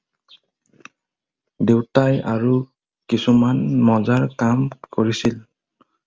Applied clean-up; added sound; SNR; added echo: none; none; none; none.